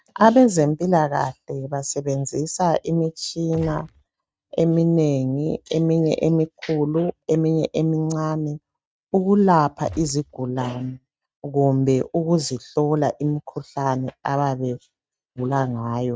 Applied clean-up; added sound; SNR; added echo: neural mask model RNNoise.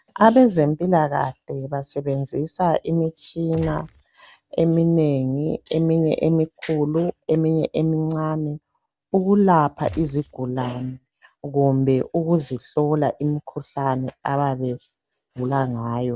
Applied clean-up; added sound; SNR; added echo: none; Gunshot, gunfire; 15 dB; none.